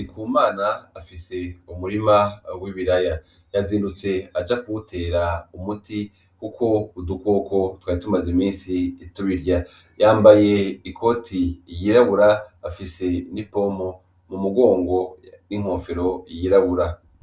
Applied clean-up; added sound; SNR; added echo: none; none; none; none.